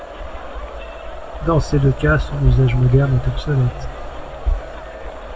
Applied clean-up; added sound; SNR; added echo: none; Crowd; 15 dB; reverberation time 2.1 s.